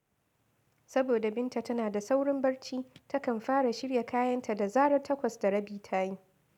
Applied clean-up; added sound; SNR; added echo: none; none; none; none.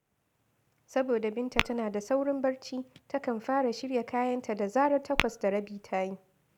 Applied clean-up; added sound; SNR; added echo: none; Tap / Glass; 6 dB; none.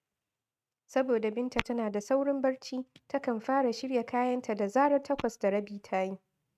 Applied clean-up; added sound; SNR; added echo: neural mask model RNNoise.